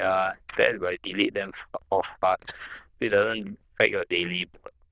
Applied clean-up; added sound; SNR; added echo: neural diffusion model UNIVERSE++.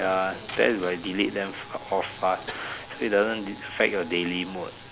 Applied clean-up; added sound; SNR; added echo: none; Coin (dropping); 17 dB; none.